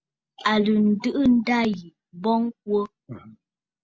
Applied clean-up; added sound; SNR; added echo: none; none; none; none.